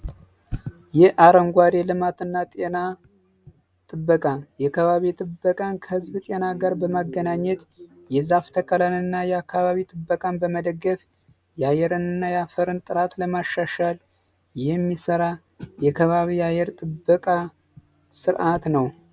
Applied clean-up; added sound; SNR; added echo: none; none; none; none.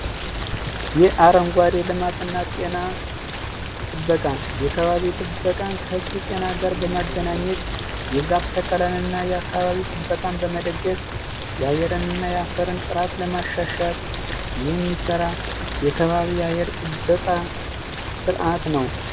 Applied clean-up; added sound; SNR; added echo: none; Rain; 5 dB; none.